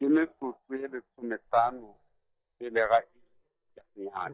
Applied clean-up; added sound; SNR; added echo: neural mask model DeepFilterNet 3.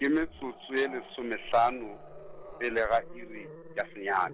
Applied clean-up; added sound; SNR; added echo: none; Growling; 14 dB; none.